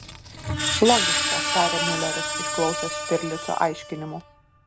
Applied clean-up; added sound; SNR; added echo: none; Screech; 0 dB; none.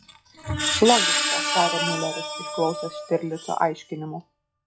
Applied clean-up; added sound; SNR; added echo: classical method log-MMSE.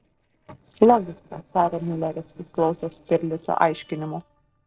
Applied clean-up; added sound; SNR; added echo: neural separator model SepFormer DNS4.